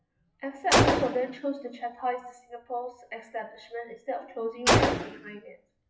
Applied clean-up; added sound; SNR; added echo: classical method WPE with log-MMSE.